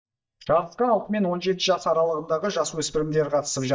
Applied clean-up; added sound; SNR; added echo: neural mask model DeepFilterNet 3.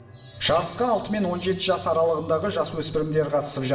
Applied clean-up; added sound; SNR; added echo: none; Chime; 17 dB; reverberation time 1.0 s.